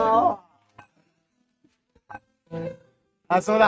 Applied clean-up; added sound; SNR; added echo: neural mask model RNNoise.